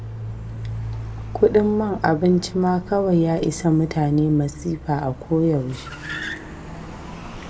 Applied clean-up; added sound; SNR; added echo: none; Car; 12 dB; reverberation time 0.9 s.